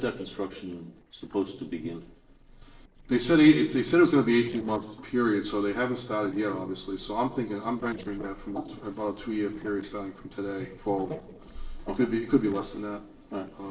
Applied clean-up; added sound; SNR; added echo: neural separator model SepFormer DNS4.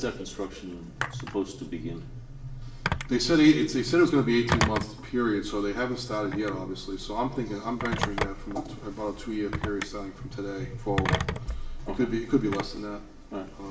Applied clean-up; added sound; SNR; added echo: none; Telephone; 7 dB; reverberation time 0.7 s.